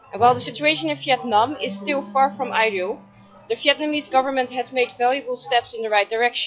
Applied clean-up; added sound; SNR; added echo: classical method log-MMSE.